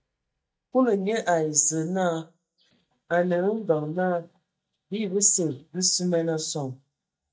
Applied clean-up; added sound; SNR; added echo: neural mask model DeepFilterNet 3.